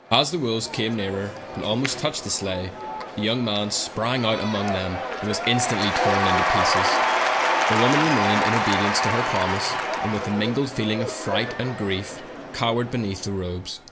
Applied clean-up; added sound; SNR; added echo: none; Applause / Crowd / Cheering; 0 dB; none.